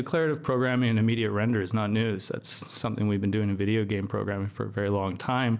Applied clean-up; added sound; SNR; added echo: none; none; none; none.